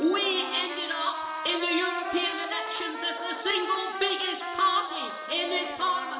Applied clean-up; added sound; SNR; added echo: none; Trumpet; 7 dB; reverberation time 2.5 s.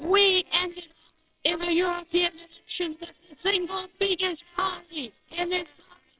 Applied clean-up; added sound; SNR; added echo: neural separator model SepFormer WHAMR!.